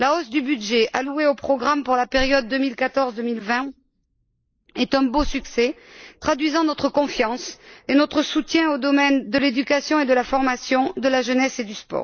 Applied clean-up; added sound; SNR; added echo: neural mask model Resemble Enhance denoiser.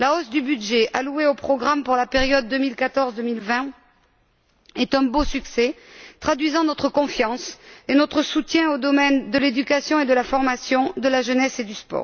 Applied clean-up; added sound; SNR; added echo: none; none; none; none.